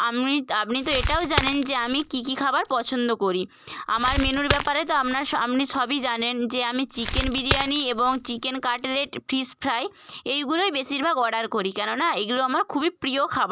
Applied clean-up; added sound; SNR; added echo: none; Crackle; 7 dB; none.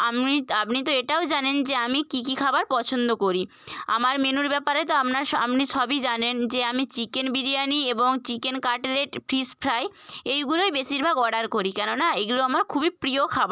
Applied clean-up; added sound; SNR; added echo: none; none; none; none.